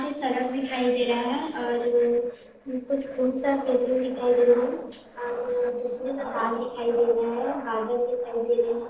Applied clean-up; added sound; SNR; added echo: neural separator model SepFormer DNS4.